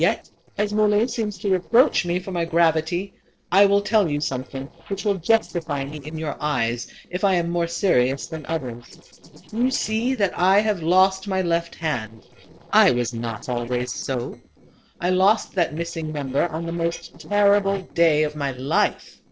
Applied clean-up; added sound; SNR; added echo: neural separator model SepFormer DNS4.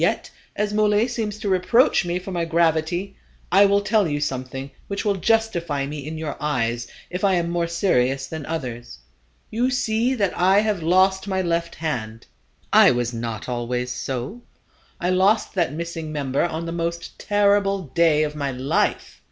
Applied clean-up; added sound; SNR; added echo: none; none; none; none.